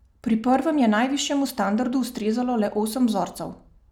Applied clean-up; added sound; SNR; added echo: none; none; none; none.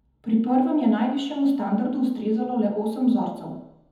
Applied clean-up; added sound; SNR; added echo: none; none; none; reverberation time 1.0 s.